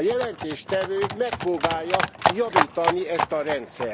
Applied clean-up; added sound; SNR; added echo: none; Livestock, farm animals, working animals; 1 dB; none.